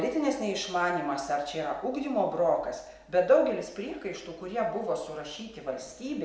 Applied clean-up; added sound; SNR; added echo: none; none; none; none.